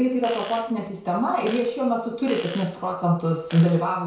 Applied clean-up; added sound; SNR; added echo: none; Fart; 18 dB; reverberation time 0.6 s.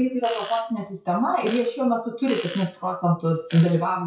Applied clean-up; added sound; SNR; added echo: classical method WPE with log-MMSE.